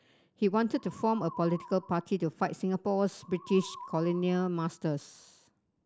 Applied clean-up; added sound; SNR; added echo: none; Musical instrument; 16 dB; none.